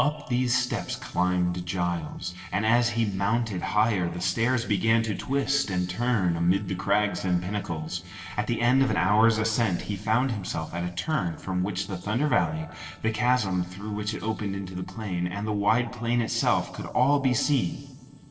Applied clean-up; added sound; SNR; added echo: neural separator model SepFormer DNS4.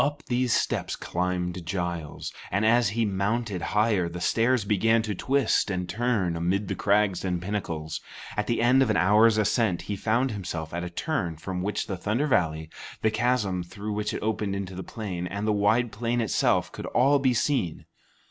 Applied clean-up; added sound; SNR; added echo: none; none; none; none.